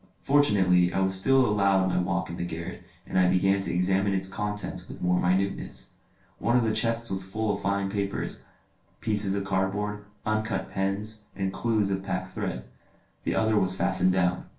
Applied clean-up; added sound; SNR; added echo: none; none; none; reverberation time 0.3 s.